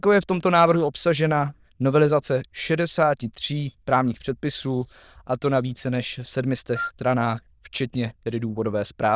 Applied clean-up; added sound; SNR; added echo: neural diffusion model UNIVERSE++.